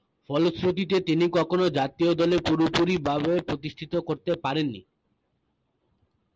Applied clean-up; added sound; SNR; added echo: none; none; none; none.